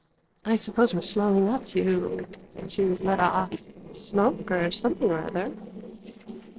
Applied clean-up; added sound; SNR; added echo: neural separator model SepFormer DNS4.